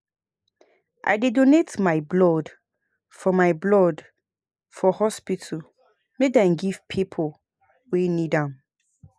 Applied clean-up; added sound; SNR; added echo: neural mask model Resemble Enhance denoiser.